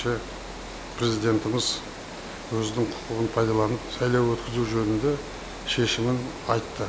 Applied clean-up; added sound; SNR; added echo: none; Water; 11 dB; none.